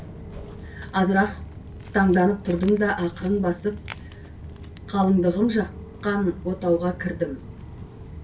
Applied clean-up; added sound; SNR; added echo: none; Walk, footsteps; 14 dB; reverberation time 0.2 s.